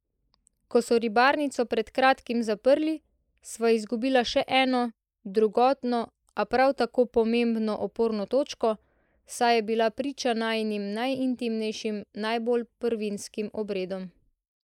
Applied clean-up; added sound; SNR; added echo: neural mask model Resemble Enhance denoiser.